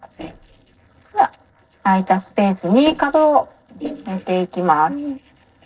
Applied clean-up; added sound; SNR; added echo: neural separator model SepFormer DNS4.